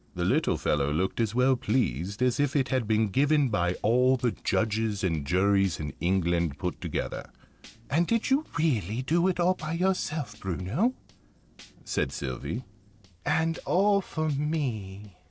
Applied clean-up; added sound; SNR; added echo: neural separator model SepFormer DNS4.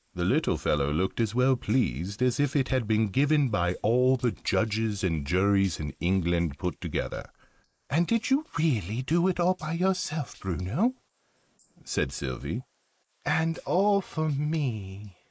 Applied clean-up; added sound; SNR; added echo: neural mask model Resemble Enhance denoiser.